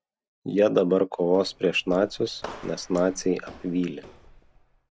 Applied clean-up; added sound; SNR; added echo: none; Walk, footsteps; 19 dB; none.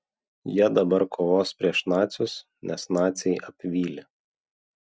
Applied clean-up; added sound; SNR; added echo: none; none; none; none.